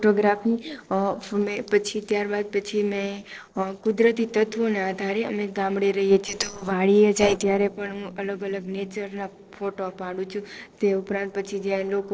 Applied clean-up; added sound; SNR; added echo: neural separator model SepFormer DNS4.